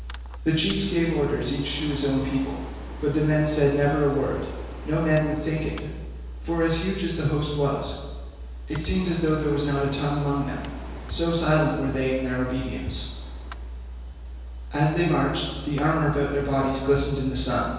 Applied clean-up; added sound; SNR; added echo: none; Mechanical fan; 20 dB; reverberation time 1.2 s.